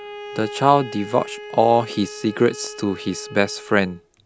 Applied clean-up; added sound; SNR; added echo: none; Bowed string instrument; 15 dB; none.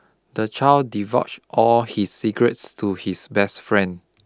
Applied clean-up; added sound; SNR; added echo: none; none; none; none.